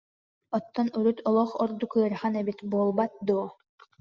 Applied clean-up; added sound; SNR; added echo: none; none; none; none.